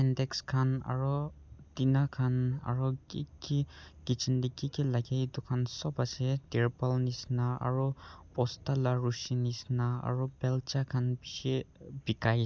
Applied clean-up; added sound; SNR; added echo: none; none; none; none.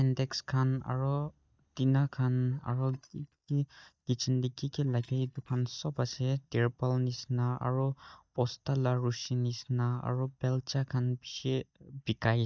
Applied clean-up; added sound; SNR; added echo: neural mask model DeepFilterNet 3.